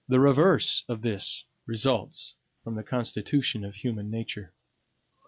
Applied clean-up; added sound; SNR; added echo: none; none; none; none.